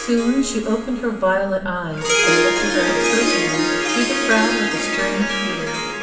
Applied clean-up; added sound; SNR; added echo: none; Harp; -1 dB; reverberation time 2.9 s.